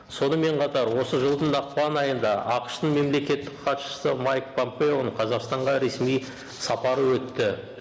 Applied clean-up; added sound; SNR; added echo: none; none; none; none.